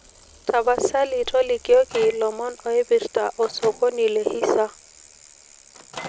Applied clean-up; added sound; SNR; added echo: none; Bicycle + Microwave oven; 19 dB; none.